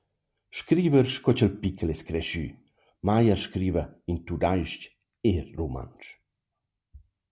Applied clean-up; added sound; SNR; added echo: none; none; none; none.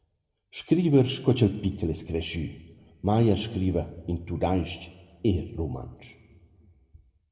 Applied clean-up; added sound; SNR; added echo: none; none; none; reverberation time 1.0 s.